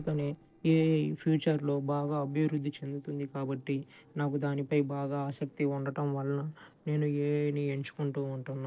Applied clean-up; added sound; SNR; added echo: neural separator model SepFormer DNS4.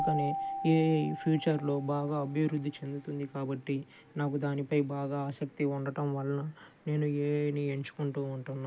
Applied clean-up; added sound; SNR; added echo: none; Keyboard (musical); 11 dB; none.